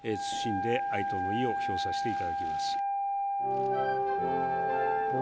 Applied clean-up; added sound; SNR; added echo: none; Wind instrument, woodwind instrument; -4 dB; none.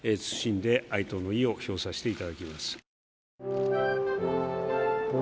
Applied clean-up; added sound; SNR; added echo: none; none; none; none.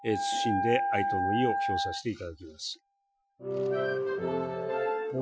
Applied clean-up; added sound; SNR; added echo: classical method Wiener filter.